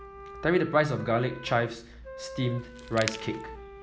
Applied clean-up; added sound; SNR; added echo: none; Crackle + Wind instrument, woodwind instrument; 12 dB; none.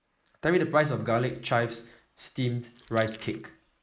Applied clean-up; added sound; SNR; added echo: neural mask model Resemble Enhance denoiser.